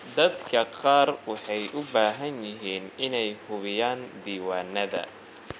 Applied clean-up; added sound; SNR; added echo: none; Cutlery, silverware; 11 dB; none.